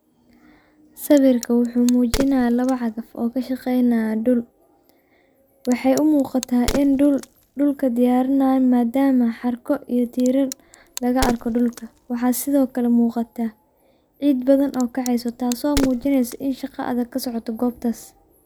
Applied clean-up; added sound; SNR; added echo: none; Crack; 15 dB; none.